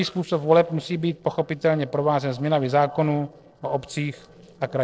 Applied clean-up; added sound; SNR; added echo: neural separator model SepFormer DNS4.